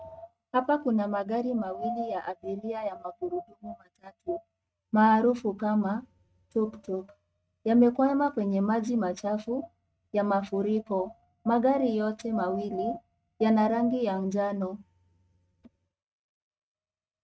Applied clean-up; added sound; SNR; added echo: neural mask model RNNoise.